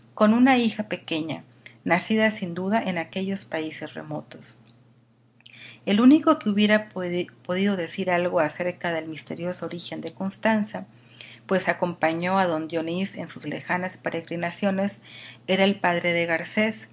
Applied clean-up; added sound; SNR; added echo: none; none; none; none.